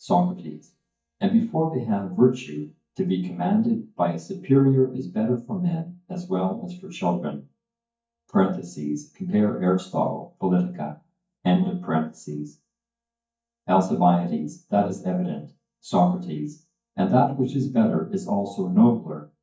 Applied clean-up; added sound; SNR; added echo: neural mask model DeepFilterNet 3.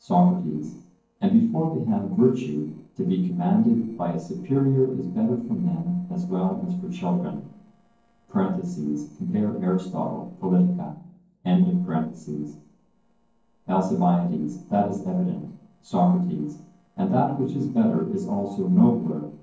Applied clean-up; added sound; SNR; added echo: neural separator model SepFormer DNS4.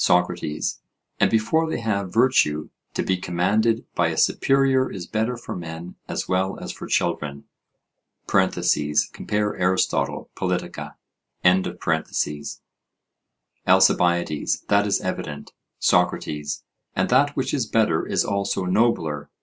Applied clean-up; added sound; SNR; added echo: none; none; none; none.